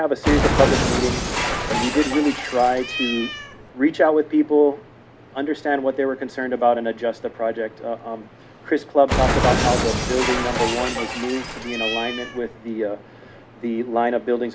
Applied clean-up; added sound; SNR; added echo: none; Cat; 4 dB; none.